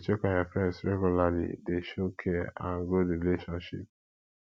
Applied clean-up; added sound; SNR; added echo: none; none; none; none.